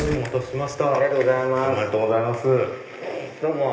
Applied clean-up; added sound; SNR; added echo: none; Fire; 18 dB; reverberation time 0.8 s.